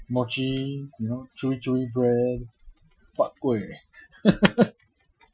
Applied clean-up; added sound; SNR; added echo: classical method Wiener filter.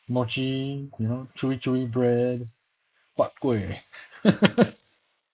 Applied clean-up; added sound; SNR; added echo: neural mask model Resemble Enhance denoiser.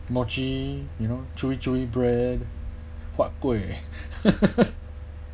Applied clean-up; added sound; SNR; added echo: none; none; none; none.